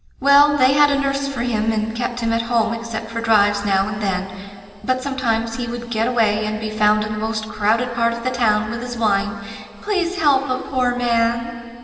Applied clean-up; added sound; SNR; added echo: none; none; none; reverberation time 2.9 s.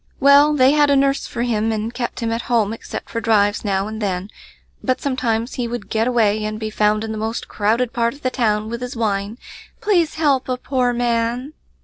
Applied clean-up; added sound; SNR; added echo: none; none; none; none.